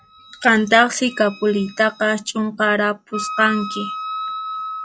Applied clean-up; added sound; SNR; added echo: classical method log-MMSE.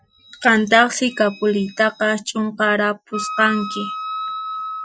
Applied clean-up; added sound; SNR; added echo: classical method Wiener filter.